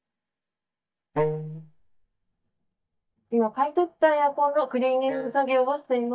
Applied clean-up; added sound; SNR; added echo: neural mask model DeepFilterNet 3.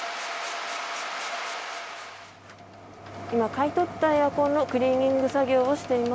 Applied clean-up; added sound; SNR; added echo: none; none; none; none.